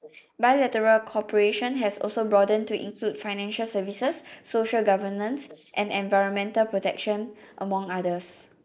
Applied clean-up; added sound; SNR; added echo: neural mask model Resemble Enhance denoiser.